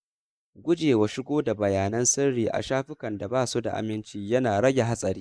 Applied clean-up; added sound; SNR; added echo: neural mask model Resemble Enhance denoiser.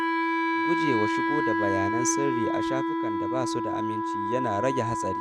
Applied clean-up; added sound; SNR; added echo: none; Wind instrument, woodwind instrument; -4 dB; none.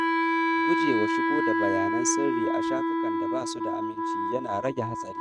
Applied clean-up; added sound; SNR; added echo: neural mask model RNNoise.